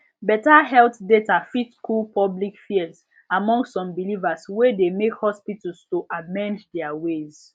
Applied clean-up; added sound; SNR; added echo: none; none; none; none.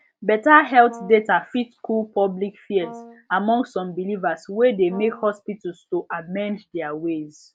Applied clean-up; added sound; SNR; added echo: none; Brass instrument; 19 dB; none.